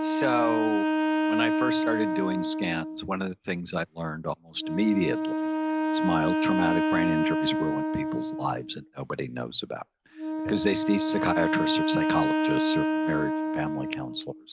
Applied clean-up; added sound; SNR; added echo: none; Wind instrument, woodwind instrument; -2 dB; none.